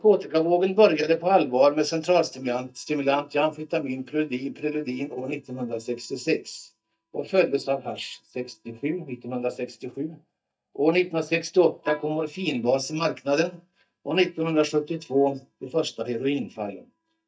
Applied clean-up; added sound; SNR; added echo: neural mask model DeepFilterNet 3.